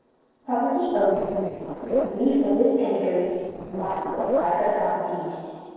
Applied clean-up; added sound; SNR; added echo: neural separator model SepFormer DNS4.